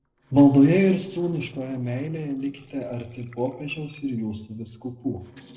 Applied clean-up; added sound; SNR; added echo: neural separator model SepFormer DNS4.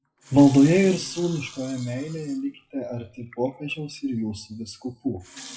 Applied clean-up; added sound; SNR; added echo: classical method WPE with log-MMSE.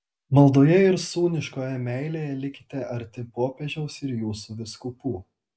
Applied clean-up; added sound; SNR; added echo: none; none; none; none.